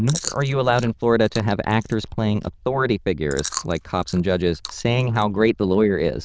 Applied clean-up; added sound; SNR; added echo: neural diffusion model UNIVERSE++.